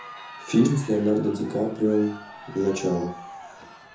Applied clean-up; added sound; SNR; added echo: none; Crowd; 17 dB; reverberation time 0.6 s.